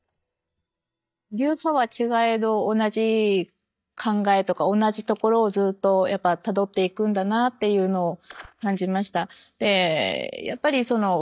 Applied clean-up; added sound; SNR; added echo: neural mask model DeepFilterNet 3.